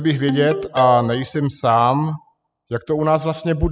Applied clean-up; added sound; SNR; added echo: classical method spectral subtraction.